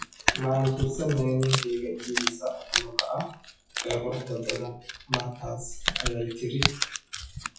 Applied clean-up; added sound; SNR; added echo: classical method WPE with log-MMSE.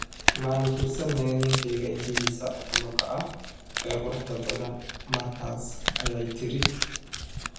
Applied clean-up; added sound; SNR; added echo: none; Crumpling, crinkling; 1 dB; reverberation time 0.9 s.